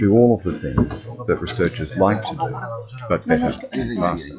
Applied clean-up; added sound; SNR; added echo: classical method log-MMSE.